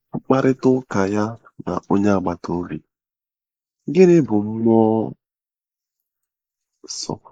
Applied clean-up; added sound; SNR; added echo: neural mask model Resemble Enhance denoiser.